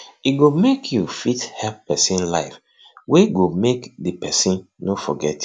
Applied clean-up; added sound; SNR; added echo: none; none; none; none.